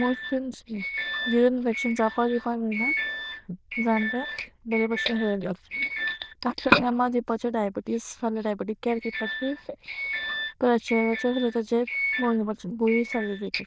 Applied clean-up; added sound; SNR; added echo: neural diffusion model UNIVERSE++.